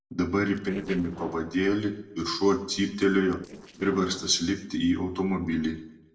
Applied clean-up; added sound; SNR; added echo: neural separator model SepFormer DNS4.